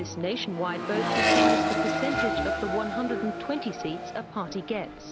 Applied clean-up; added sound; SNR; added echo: none; Accelerating, revving, vroom; -3 dB; none.